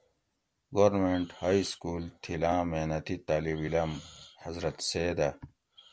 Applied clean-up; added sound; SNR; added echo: none; none; none; none.